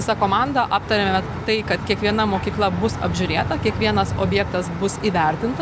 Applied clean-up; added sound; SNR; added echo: none; none; none; none.